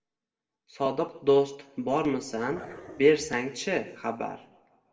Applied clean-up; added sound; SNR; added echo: none; Growling; 17 dB; reverberation time 0.8 s.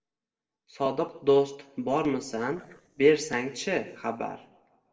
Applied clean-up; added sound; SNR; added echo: neural separator model SepFormer DNS4.